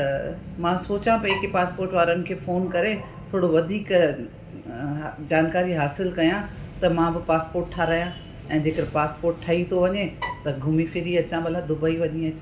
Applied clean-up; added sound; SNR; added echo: none; Bowed string instrument; 12 dB; reverberation time 1.9 s.